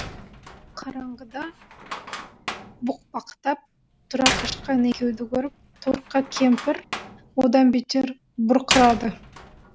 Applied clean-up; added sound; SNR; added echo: none; Slam; 9 dB; none.